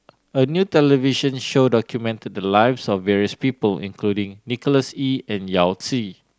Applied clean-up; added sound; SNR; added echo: none; none; none; none.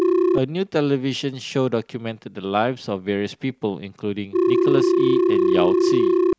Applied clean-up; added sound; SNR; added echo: none; Telephone; -4 dB; none.